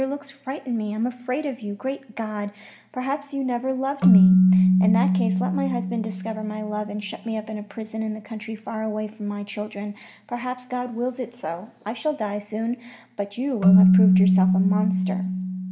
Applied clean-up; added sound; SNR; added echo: none; Keyboard (musical); -4 dB; reverberation time 0.7 s.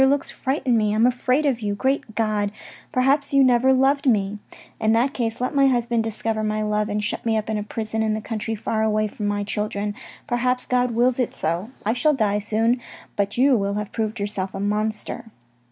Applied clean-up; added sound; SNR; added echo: none; none; none; none.